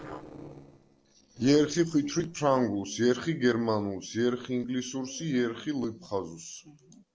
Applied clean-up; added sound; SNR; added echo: neural separator model SepFormer DNS4.